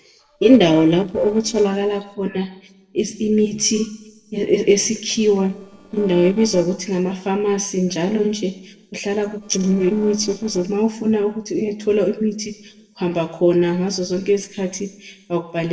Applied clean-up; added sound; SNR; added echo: neural separator model SepFormer DNS4.